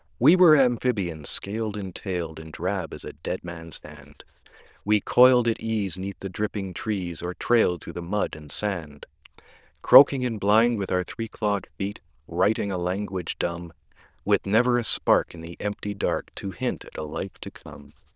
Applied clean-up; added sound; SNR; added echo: neural diffusion model UNIVERSE++.